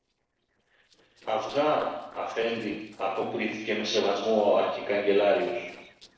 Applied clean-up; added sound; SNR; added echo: neural separator model SepFormer DNS4.